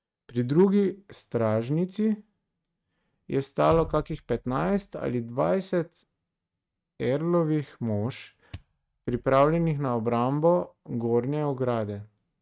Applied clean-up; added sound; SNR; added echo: neural mask model RNNoise.